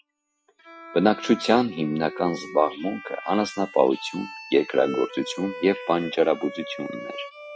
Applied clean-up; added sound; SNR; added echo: classical method Wiener filter.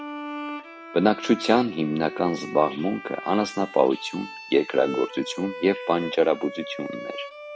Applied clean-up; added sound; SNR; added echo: none; Bowed string instrument; 12 dB; none.